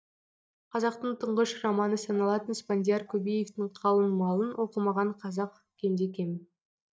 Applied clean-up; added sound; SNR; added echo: neural mask model DeepFilterNet 3.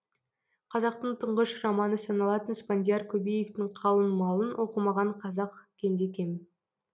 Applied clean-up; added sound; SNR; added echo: none; none; none; none.